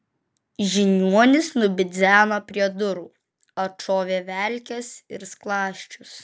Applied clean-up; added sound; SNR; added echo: none; none; none; none.